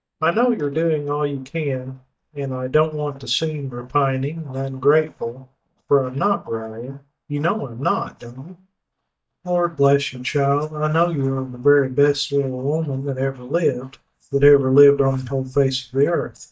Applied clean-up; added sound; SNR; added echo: neural mask model DeepFilterNet 3.